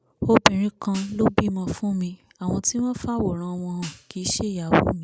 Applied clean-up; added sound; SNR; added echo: none; Hi-hat; 15 dB; none.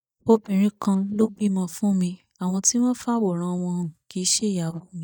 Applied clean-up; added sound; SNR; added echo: neural mask model DeepFilterNet 3.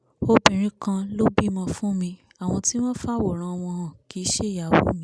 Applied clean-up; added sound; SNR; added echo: none; none; none; none.